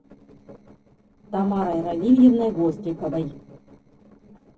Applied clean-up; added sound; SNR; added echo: neural separator model SepFormer DNS4.